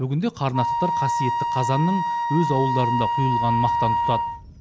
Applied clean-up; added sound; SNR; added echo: none; Wind instrument, woodwind instrument; -1 dB; none.